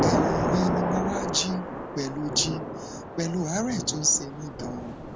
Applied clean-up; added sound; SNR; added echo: none; Thunder / Rain; 0 dB; none.